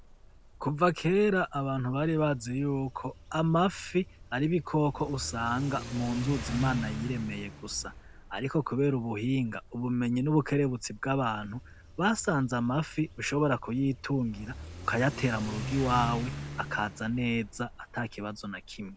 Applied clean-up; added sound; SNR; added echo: none; Accelerating, revving, vroom / Car; 12 dB; none.